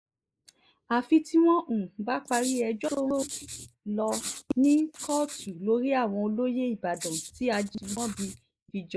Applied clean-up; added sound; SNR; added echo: neural mask model Resemble Enhance denoiser.